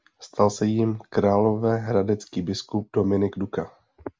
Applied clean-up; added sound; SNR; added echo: none; none; none; none.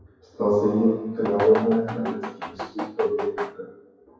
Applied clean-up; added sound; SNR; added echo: classical method WPE with log-MMSE.